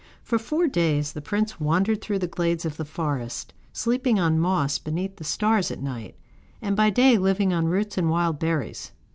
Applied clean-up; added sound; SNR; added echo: none; none; none; none.